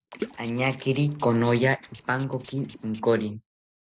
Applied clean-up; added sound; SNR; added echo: none; Water / Splash, splatter + Tools; 16 dB; none.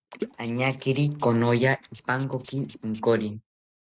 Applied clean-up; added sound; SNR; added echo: neural mask model RNNoise.